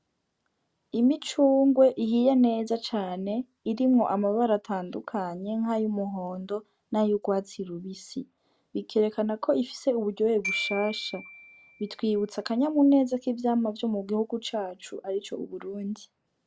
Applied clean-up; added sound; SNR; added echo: none; Glockenspiel; 12 dB; none.